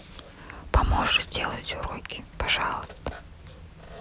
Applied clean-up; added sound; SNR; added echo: none; none; none; none.